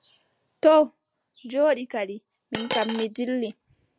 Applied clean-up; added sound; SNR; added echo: none; Coin (dropping); 5 dB; none.